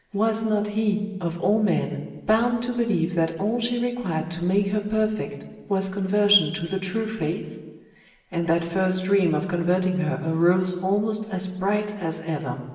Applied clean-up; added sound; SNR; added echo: none; none; none; reverberation time 1.2 s.